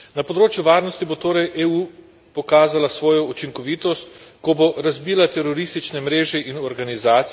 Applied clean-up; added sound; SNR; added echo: none; none; none; none.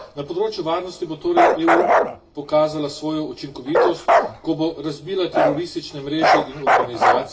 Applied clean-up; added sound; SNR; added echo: none; Bark; -3 dB; reverberation time 0.2 s.